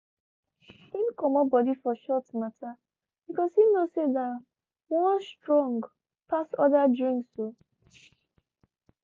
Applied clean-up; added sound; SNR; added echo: none; none; none; none.